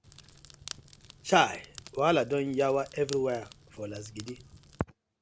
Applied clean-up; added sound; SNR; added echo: none; Crackle; 19 dB; none.